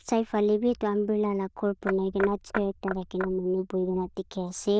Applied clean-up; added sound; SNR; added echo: neural diffusion model UNIVERSE++.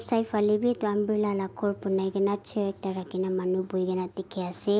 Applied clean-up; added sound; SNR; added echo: none; none; none; none.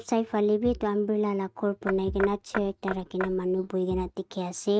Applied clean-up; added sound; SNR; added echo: neural mask model RNNoise.